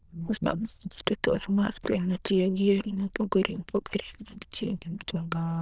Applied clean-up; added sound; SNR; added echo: neural diffusion model UNIVERSE++.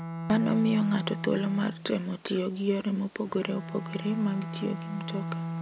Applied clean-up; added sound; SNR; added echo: none; Bowed string instrument; 8 dB; none.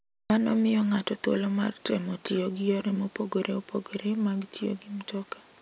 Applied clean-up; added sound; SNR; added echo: none; none; none; none.